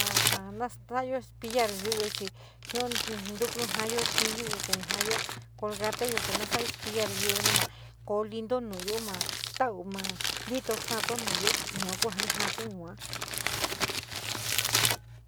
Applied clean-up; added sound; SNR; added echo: none; Crumpling, crinkling; -3 dB; none.